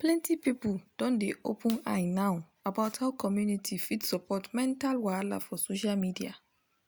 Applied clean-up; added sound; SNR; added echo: none; none; none; none.